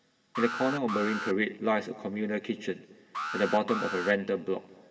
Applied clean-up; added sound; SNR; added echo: none; Alarm; 7 dB; reverberation time 1.9 s.